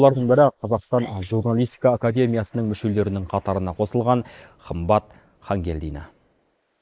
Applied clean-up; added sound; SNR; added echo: neural mask model Resemble Enhance denoiser.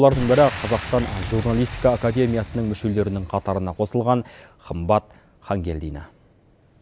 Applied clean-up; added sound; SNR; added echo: none; Boom; 12 dB; none.